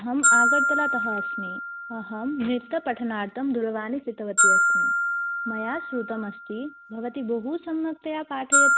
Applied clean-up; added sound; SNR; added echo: none; Glockenspiel; -5 dB; none.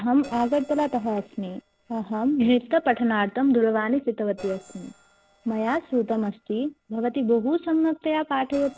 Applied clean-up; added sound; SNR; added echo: neural separator model SepFormer DNS4.